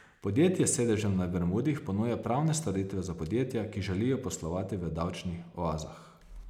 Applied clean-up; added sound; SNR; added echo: none; none; none; none.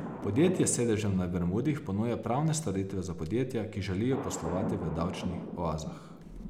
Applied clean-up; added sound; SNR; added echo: none; Thunder; 10 dB; none.